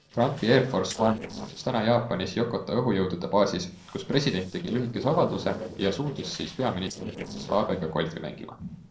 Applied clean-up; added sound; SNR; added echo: neural separator model SepFormer DNS4.